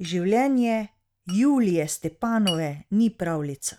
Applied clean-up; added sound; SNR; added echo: neural mask model RNNoise.